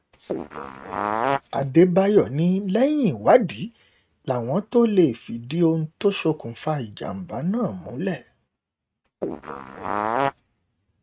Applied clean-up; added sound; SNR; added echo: neural mask model RNNoise.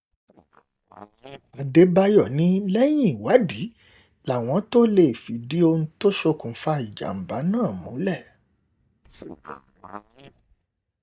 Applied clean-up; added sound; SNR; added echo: neural mask model DeepFilterNet 3.